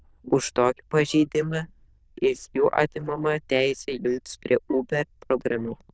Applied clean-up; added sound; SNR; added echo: neural diffusion model UNIVERSE++.